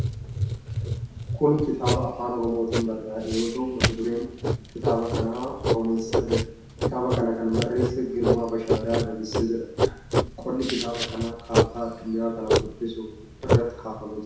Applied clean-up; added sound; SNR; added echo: none; Writing; -1 dB; reverberation time 0.7 s.